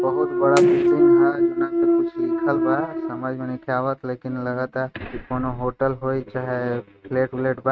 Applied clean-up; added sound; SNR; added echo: neural mask model RNNoise.